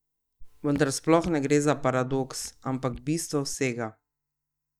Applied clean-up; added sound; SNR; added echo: neural mask model DeepFilterNet 3.